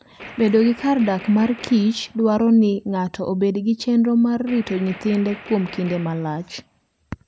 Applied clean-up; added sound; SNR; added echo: none; Gunshot, gunfire; 19 dB; none.